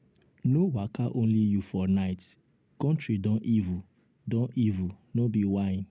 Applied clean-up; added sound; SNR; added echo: none; none; none; none.